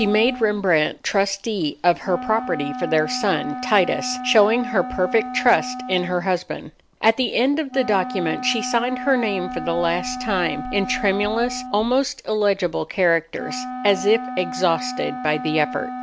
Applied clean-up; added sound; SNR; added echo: none; Wind instrument, woodwind instrument; 10 dB; none.